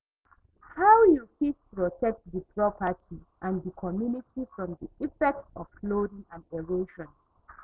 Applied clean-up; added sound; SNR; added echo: none; none; none; none.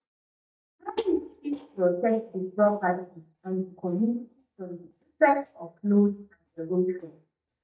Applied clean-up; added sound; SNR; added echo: neural mask model DeepFilterNet 3.